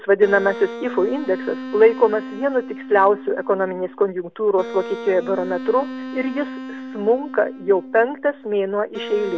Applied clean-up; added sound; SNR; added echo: none; Wind instrument, woodwind instrument; 12 dB; none.